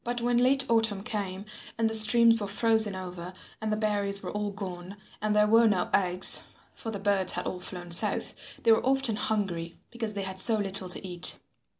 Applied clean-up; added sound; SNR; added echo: none; none; none; none.